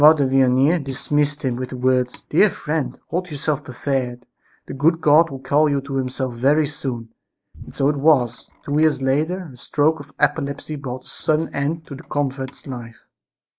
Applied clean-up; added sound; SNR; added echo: neural mask model Resemble Enhance denoiser.